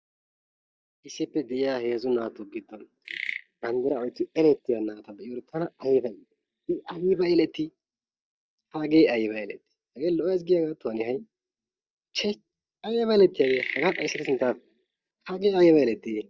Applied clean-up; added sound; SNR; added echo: neural mask model DeepFilterNet 3.